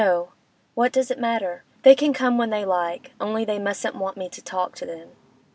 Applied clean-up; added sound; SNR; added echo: none; none; none; none.